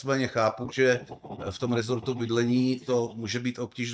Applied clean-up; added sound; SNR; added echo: neural mask model DeepFilterNet 3.